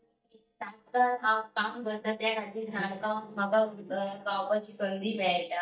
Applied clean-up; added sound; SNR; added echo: neural mask model DeepFilterNet 3.